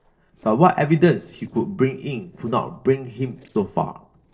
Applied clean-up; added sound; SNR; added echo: neural separator model SepFormer DNS4.